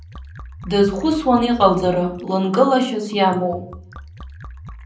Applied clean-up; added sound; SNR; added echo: none; Liquid; 18 dB; reverberation time 0.6 s.